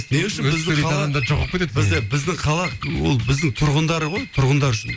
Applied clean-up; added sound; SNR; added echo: none; Bird vocalization, bird call, bird song; 14 dB; none.